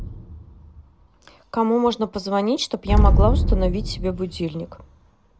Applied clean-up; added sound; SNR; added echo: none; Explosion; -2 dB; none.